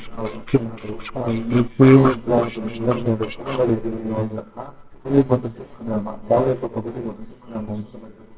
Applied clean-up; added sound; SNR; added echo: neural separator model SepFormer WHAMR!.